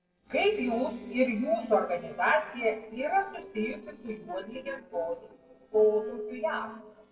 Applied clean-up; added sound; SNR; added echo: neural separator model SepFormer DNS4.